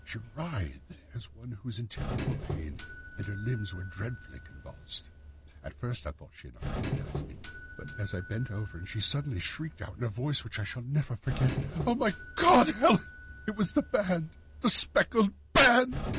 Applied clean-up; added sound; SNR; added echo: none; Doorbell; 5 dB; none.